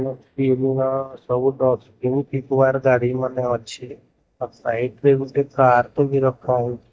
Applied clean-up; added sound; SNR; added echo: neural mask model DeepFilterNet 3.